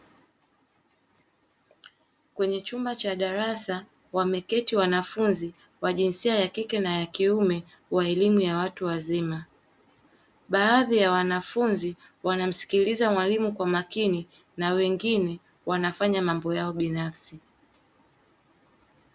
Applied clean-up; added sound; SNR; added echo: none; none; none; none.